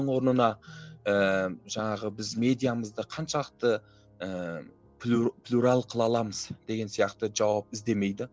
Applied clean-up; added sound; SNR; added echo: none; none; none; none.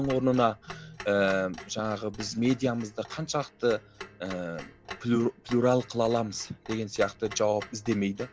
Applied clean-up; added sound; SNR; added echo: none; Clock; 17 dB; none.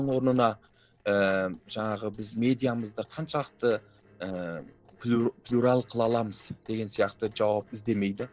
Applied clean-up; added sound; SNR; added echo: neural separator model SepFormer DNS4.